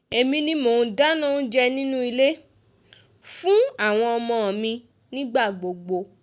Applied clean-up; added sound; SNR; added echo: none; none; none; none.